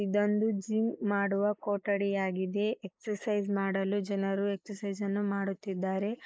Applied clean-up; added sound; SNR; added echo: neural mask model Resemble Enhance denoiser.